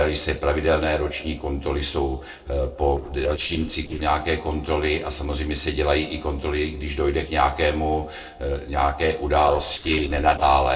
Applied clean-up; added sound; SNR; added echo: neural separator model SepFormer DNS4.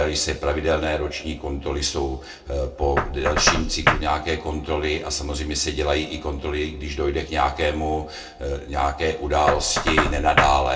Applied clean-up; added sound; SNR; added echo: none; Knock; 6 dB; reverberation time 0.2 s.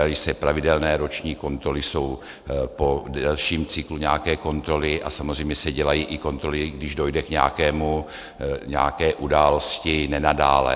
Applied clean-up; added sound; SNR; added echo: none; none; none; none.